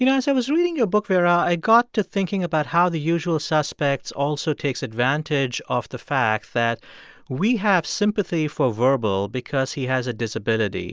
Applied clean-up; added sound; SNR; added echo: none; none; none; none.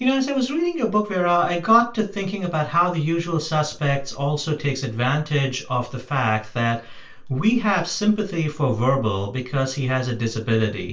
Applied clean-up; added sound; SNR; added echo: none; none; none; reverberation time 0.3 s.